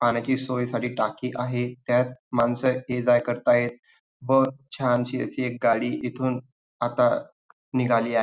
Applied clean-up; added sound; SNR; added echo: none; none; none; none.